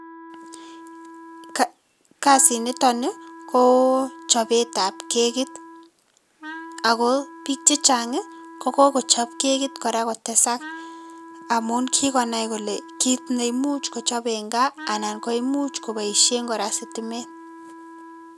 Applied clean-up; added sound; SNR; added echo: none; Wind instrument, woodwind instrument; 18 dB; none.